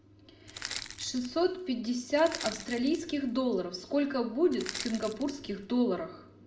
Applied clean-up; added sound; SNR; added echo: none; Crushing; 11 dB; reverberation time 0.7 s.